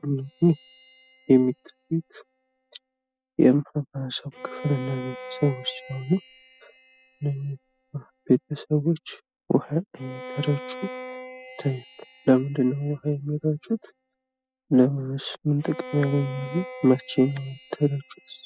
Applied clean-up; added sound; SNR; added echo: classical method spectral subtraction.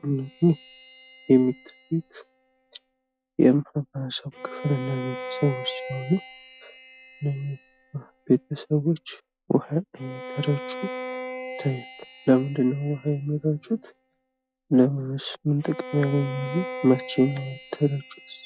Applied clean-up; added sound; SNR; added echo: classical method log-MMSE.